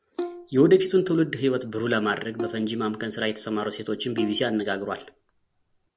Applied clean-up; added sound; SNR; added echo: none; Bowed string instrument; 14 dB; none.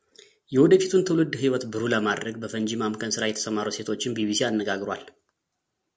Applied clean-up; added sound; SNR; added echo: none; none; none; none.